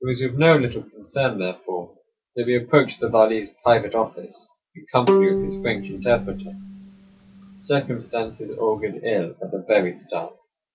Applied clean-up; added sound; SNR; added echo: none; Bowed string instrument; 3 dB; none.